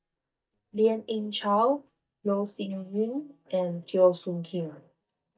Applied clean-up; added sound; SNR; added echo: neural mask model DeepFilterNet 3.